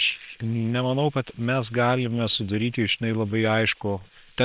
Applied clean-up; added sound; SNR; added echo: neural separator model SepFormer WHAM!.